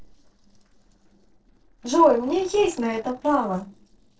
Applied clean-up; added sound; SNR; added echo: neural separator model SepFormer DNS4.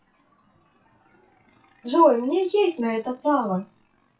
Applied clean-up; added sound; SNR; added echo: classical method WPE with log-MMSE.